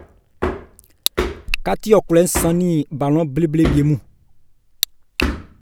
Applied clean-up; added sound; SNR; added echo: none; Hammer; 8 dB; none.